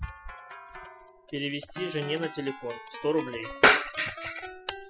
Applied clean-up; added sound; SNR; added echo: classical method spectral subtraction.